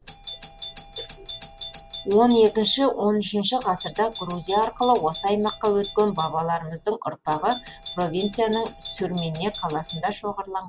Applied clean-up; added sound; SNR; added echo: none; Doorbell; 15 dB; none.